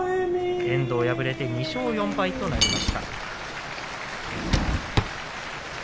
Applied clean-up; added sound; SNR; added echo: none; Cutlery, silverware / Dishes, pots, and pans + Drawer open or close; 1 dB; none.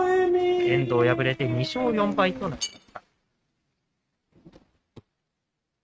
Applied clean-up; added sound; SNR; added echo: neural mask model RNNoise.